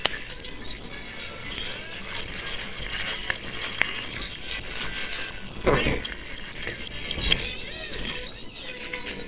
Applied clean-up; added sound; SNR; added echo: neural separator model SepFormer WHAMR!.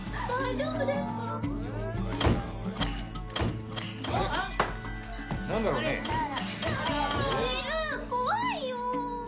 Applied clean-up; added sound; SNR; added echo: none; none; none; none.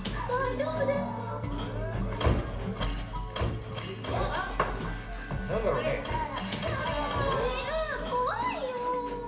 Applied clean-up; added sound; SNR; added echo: none; Sliding door; 13 dB; reverberation time 2.3 s.